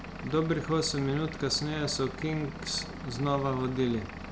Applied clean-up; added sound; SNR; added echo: none; Engine / Vehicle; 10 dB; none.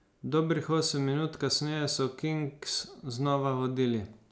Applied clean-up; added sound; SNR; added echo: none; none; none; none.